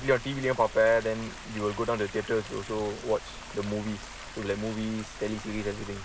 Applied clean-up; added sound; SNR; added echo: none; Stream; 14 dB; none.